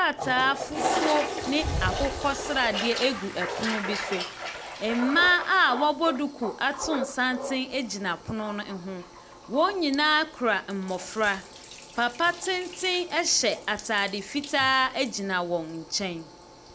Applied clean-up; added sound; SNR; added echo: none; Toilet flush; 8 dB; none.